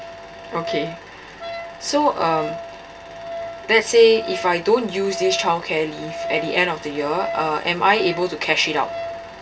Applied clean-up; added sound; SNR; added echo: none; Wind instrument, woodwind instrument; 11 dB; reverberation time 0.2 s.